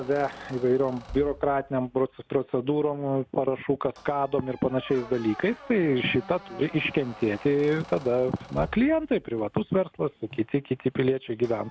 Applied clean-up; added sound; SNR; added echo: none; Squeak; 20 dB; none.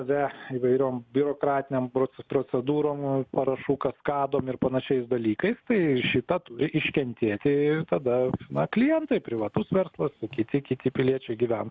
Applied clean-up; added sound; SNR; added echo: none; none; none; none.